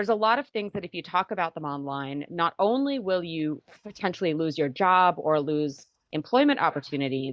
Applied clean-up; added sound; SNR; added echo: neural mask model DeepFilterNet 3.